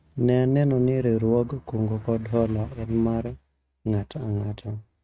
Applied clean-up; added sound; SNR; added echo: neural mask model RNNoise.